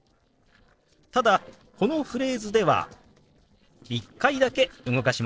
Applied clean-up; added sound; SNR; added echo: neural separator model SepFormer DNS4.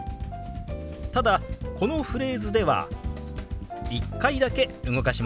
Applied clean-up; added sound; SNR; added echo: none; none; none; none.